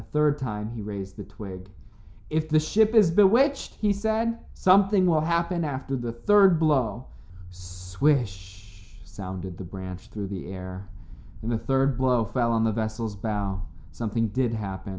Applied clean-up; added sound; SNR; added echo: none; none; none; none.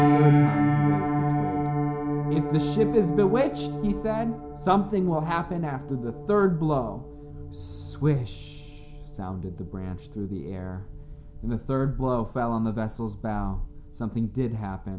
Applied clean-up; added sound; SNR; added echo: none; Piano; 1 dB; none.